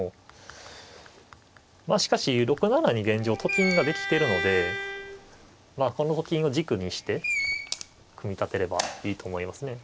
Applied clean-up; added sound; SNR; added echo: none; Screech + Bowed string instrument; 6 dB; none.